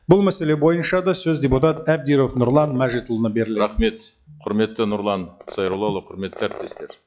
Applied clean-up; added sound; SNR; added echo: classical method log-MMSE.